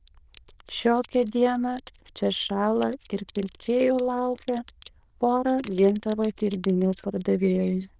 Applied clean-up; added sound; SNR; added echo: neural diffusion model UNIVERSE++.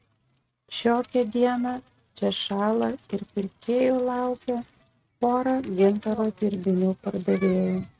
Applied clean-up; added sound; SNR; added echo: neural mask model RNNoise.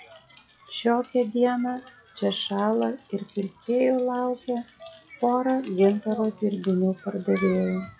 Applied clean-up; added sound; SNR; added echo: classical method log-MMSE.